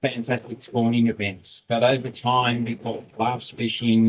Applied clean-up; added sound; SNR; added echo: neural mask model DeepFilterNet 3.